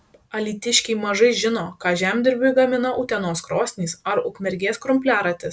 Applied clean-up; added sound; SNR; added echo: none; none; none; none.